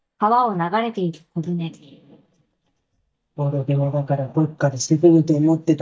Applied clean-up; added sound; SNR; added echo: neural mask model DeepFilterNet 3.